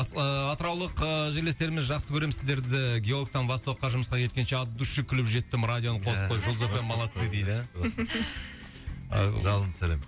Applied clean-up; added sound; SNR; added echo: none; none; none; none.